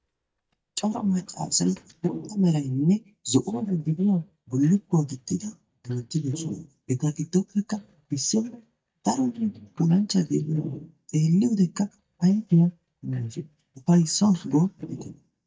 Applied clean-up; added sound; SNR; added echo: neural mask model DeepFilterNet 3.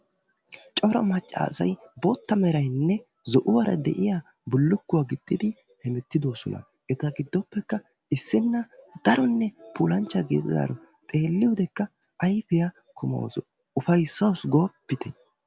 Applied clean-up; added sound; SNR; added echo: none; none; none; none.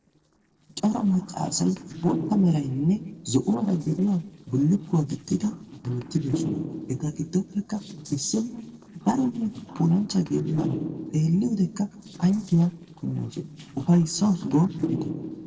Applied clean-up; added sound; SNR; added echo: neural separator model SepFormer DNS4.